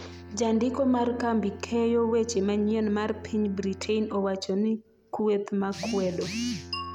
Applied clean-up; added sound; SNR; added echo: none; Bowed string instrument; 17 dB; none.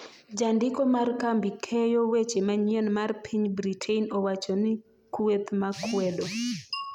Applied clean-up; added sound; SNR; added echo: none; none; none; none.